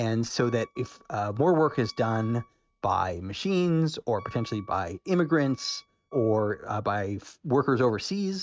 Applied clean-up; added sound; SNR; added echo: neural mask model RNNoise.